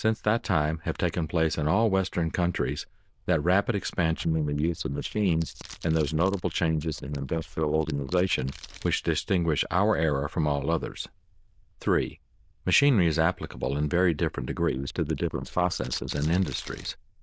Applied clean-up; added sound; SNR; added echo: neural diffusion model UNIVERSE++.